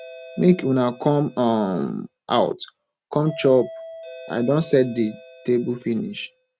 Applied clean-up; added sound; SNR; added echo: none; Doorbell; 19 dB; none.